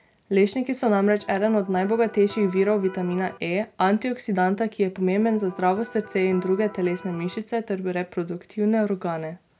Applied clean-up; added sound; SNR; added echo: none; Electric guitar; 19 dB; none.